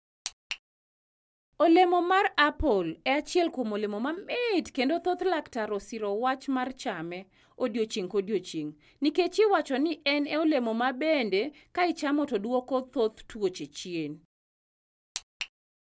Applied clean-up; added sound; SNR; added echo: none; none; none; none.